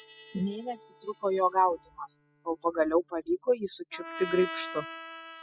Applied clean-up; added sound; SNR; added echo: classical method spectral subtraction.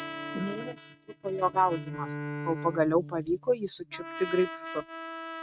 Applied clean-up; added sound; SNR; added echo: neural mask model RNNoise.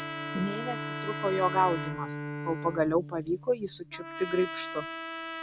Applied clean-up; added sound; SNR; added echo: none; Bowed string instrument + Trumpet; 6 dB; none.